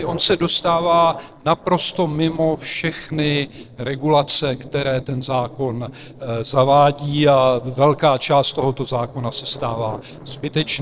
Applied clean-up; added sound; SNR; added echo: neural separator model SepFormer DNS4.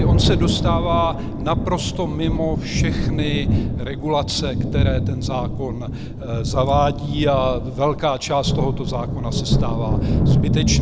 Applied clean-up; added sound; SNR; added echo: none; Thunder; -3 dB; none.